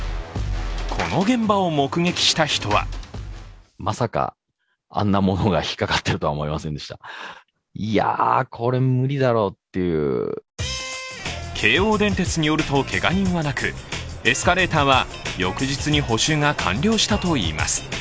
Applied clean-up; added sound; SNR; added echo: none; none; none; none.